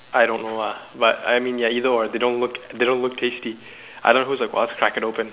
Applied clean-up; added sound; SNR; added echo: none; none; none; none.